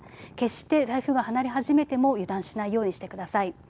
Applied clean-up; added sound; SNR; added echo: none; none; none; none.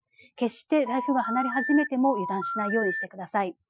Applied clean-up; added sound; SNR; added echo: classical method Wiener filter.